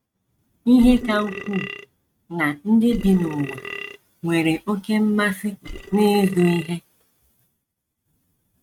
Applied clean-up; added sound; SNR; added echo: neural mask model RNNoise.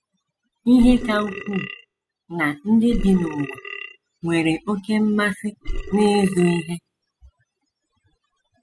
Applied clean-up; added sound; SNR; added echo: classical method spectral subtraction.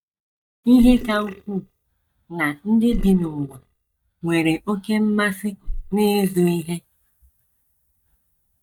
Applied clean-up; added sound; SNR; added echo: neural mask model DeepFilterNet 3.